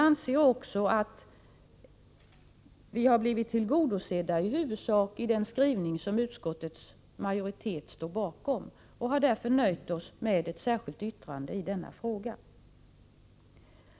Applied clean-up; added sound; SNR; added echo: none; none; none; none.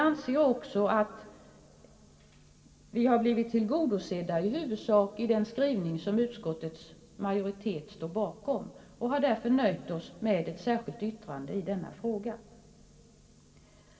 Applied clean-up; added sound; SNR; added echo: none; none; none; reverberation time 2.3 s.